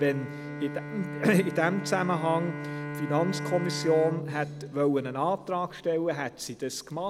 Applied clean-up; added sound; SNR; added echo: none; Bowed string instrument; 9 dB; none.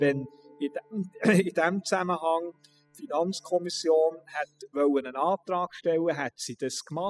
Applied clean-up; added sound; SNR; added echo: classical method spectral subtraction.